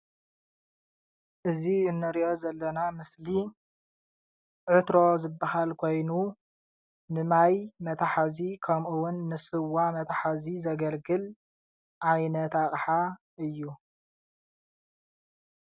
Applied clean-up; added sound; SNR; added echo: none; none; none; none.